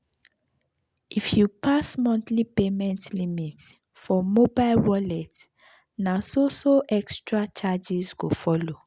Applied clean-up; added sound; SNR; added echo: none; none; none; none.